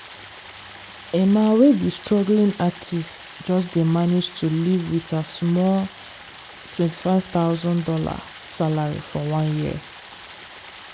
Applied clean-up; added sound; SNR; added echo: none; Stream; 17 dB; none.